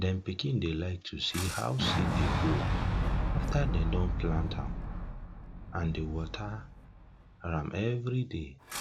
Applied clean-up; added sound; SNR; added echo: none; Boom; 0 dB; none.